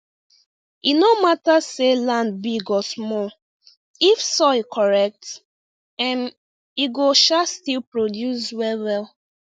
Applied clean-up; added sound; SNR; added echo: none; none; none; none.